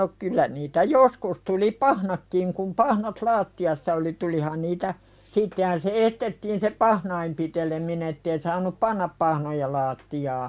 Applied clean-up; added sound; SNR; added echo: none; none; none; none.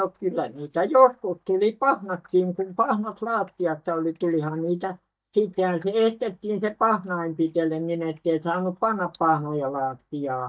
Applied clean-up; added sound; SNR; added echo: neural mask model DeepFilterNet 3.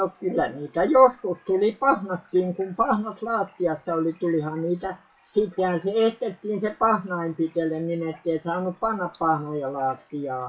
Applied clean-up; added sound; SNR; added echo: classical method WPE with log-MMSE.